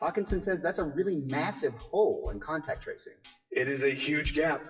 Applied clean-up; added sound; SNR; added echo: classical method WPE with log-MMSE.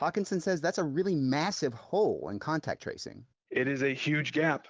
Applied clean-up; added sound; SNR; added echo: none; none; none; none.